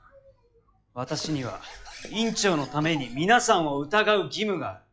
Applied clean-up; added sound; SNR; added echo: classical method log-MMSE.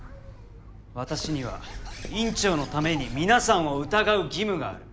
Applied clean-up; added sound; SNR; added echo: none; Bird; 14 dB; none.